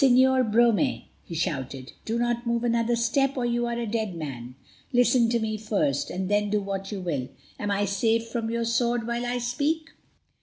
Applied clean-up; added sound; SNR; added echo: none; none; none; none.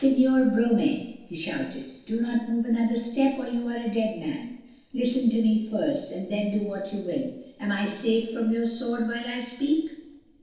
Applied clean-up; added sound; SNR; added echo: neural separator model SepFormer DNS4.